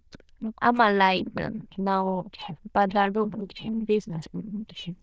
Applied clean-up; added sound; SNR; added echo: neural diffusion model UNIVERSE++.